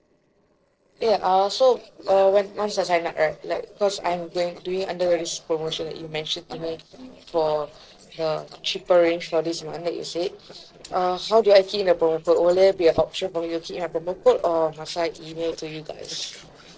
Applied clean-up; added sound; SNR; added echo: neural separator model SepFormer DNS4.